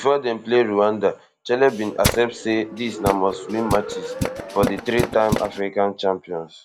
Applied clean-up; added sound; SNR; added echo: none; Tools; 5 dB; none.